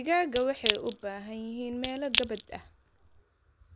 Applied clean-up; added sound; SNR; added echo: none; Crack / Crushing; 0 dB; none.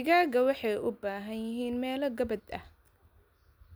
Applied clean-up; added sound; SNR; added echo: none; none; none; none.